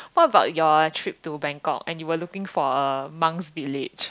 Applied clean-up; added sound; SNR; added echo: none; none; none; none.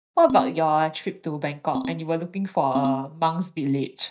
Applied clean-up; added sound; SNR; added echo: neural mask model DeepFilterNet 3.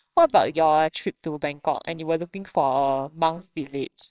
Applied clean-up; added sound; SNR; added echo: neural separator model SepFormer WHAMR!.